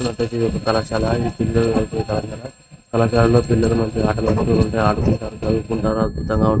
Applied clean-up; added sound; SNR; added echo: neural mask model RNNoise.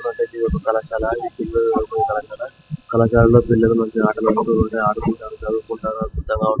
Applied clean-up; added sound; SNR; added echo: classical method spectral subtraction.